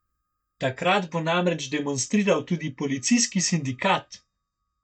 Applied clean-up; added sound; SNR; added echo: neural mask model DeepFilterNet 3.